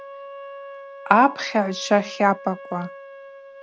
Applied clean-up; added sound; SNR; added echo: none; Wind instrument, woodwind instrument; 16 dB; none.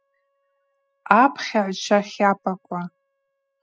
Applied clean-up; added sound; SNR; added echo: classical method spectral subtraction.